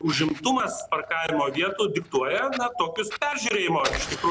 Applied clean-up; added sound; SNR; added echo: none; Fire; 13 dB; none.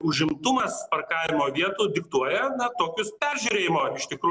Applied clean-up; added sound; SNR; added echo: none; none; none; none.